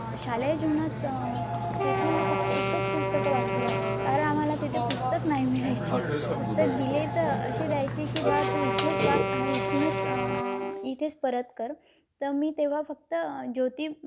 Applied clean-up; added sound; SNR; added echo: none; Burping, eructation + Wind instrument, woodwind instrument; 0 dB; none.